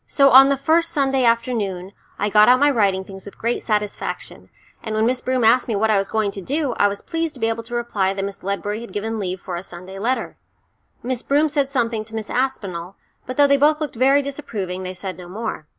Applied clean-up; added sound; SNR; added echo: none; none; none; none.